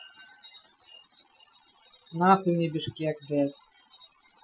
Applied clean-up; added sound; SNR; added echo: classical method Wiener filter.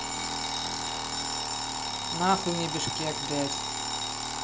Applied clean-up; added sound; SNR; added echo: none; Alarm; -2 dB; none.